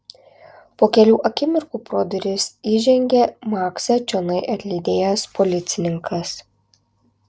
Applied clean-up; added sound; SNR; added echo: none; none; none; none.